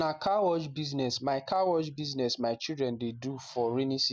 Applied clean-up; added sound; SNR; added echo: none; none; none; none.